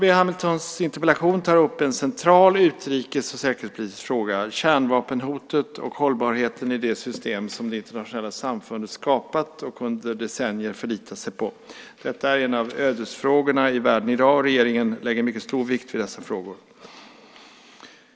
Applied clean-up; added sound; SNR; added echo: none; none; none; none.